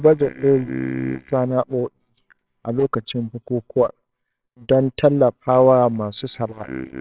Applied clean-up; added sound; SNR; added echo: neural separator model SepFormer WHAMR!.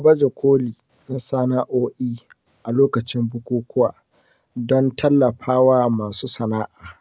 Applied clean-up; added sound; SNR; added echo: none; none; none; none.